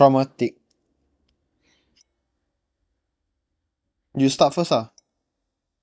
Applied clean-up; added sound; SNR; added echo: neural mask model DeepFilterNet 3.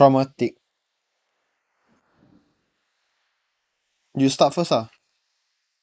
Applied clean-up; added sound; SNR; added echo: neural mask model Resemble Enhance denoiser.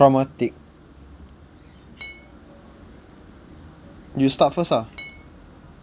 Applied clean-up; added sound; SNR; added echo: none; Glass; 16 dB; none.